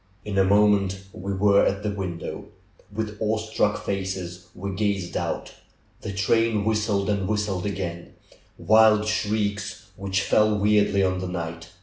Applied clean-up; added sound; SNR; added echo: none; none; none; none.